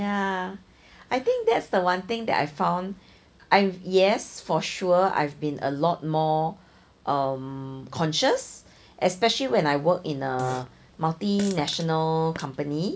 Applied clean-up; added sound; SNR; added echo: none; Fart; 17 dB; none.